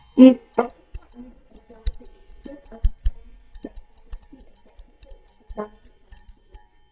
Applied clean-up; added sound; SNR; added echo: neural mask model DeepFilterNet 3.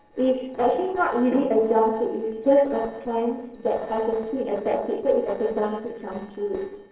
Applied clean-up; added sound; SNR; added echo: neural separator model SepFormer DNS4.